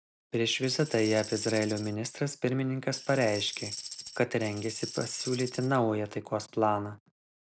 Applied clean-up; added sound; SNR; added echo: none; Tambourine; 11 dB; none.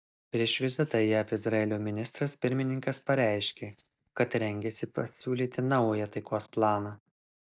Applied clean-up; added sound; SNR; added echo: neural mask model DeepFilterNet 3.